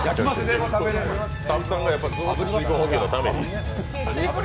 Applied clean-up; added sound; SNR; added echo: none; Boat, Water vehicle; 5 dB; none.